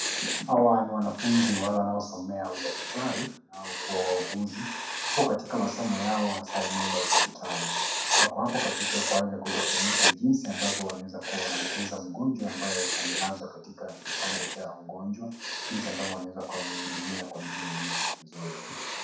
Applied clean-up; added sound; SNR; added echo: none; Writing; 1 dB; reverberation time 0.6 s.